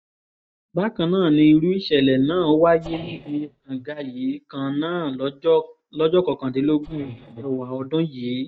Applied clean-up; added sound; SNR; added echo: neural mask model DeepFilterNet 3.